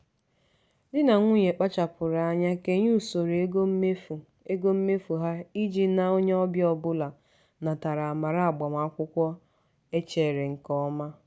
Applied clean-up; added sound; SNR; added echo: none; none; none; none.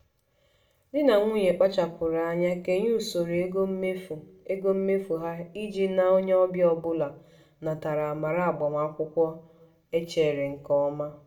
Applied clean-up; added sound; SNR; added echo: none; none; none; reverberation time 0.4 s.